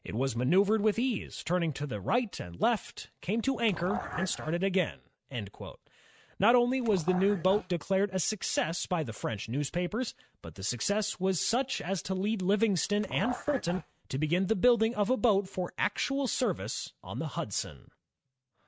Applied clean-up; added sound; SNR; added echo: neural mask model RNNoise.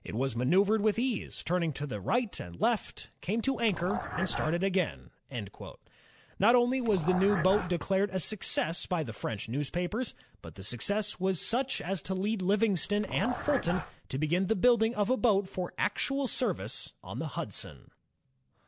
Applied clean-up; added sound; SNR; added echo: none; Dog; 7 dB; none.